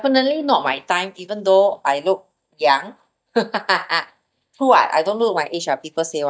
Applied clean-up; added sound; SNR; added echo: neural mask model DeepFilterNet 3.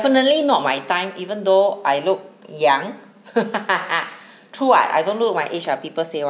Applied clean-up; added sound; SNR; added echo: none; none; none; none.